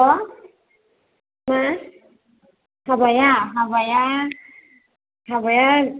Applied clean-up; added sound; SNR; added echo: none; none; none; none.